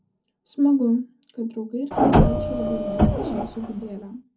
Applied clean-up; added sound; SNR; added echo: none; Printer; -5 dB; reverberation time 0.4 s.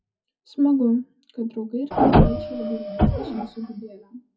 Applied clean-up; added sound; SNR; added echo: classical method WPE with log-MMSE.